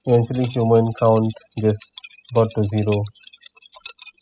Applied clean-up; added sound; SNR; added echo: classical method spectral subtraction.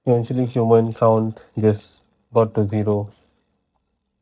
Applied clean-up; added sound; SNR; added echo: neural mask model DeepFilterNet 3.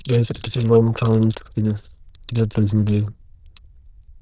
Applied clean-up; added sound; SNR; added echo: neural diffusion model UNIVERSE++.